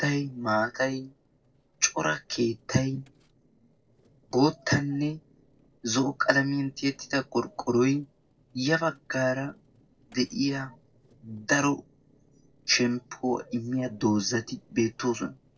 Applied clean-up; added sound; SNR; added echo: neural separator model SepFormer DNS4.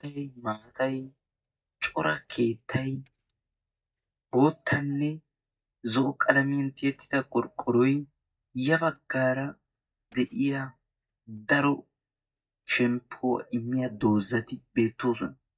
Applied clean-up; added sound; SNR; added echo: neural mask model DeepFilterNet 3.